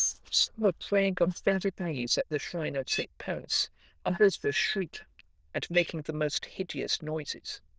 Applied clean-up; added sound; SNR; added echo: neural diffusion model UNIVERSE++.